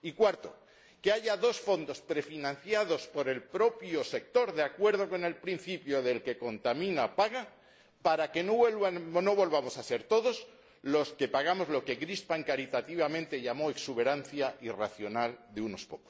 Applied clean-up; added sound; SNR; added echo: none; none; none; none.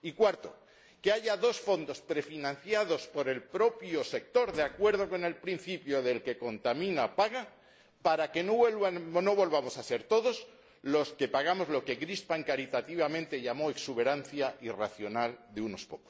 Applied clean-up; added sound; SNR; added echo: none; Gunshot, gunfire; 19 dB; none.